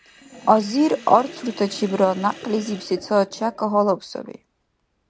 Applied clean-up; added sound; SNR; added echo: none; Sink (filling or washing); 19 dB; none.